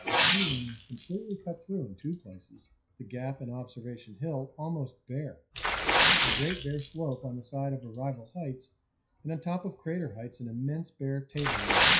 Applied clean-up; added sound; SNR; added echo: classical method WPE with log-MMSE.